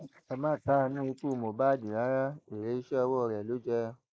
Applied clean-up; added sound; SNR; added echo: neural mask model Resemble Enhance denoiser.